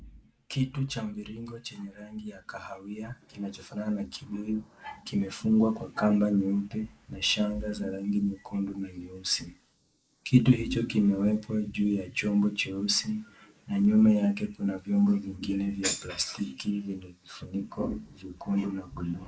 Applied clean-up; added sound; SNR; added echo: neural mask model Resemble Enhance denoiser.